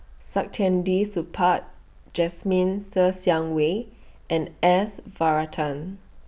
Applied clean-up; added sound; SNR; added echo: none; none; none; none.